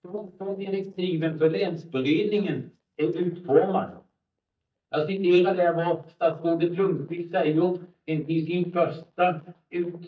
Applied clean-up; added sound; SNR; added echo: neural mask model DeepFilterNet 3.